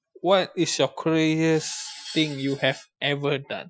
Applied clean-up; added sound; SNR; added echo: classical method Wiener filter.